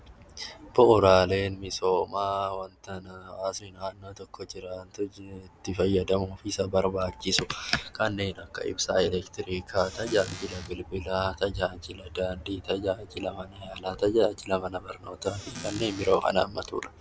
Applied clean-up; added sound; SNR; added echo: none; Squeak / Cupboard open or close; 13 dB; none.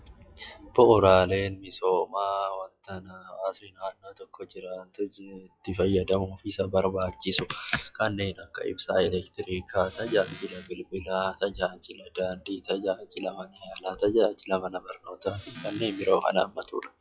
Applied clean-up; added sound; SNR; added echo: classical method log-MMSE.